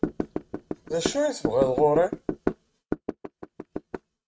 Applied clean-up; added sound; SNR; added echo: neural mask model RNNoise.